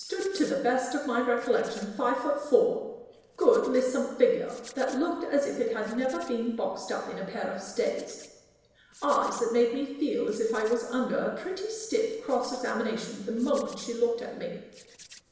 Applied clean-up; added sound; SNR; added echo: neural separator model SepFormer DNS4.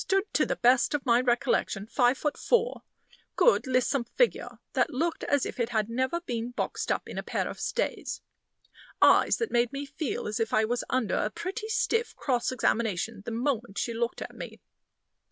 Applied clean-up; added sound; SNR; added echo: none; none; none; none.